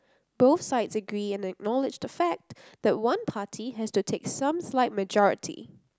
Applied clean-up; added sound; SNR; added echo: none; none; none; none.